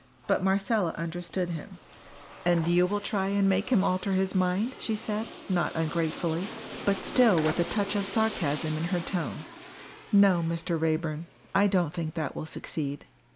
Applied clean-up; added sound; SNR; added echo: none; Aircraft; 15 dB; none.